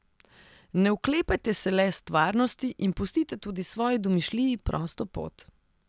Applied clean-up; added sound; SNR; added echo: none; none; none; none.